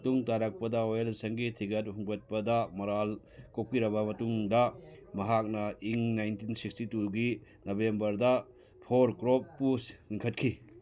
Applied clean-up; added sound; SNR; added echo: none; none; none; none.